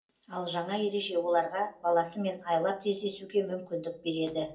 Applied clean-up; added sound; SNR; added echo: none; none; none; reverberation time 0.3 s.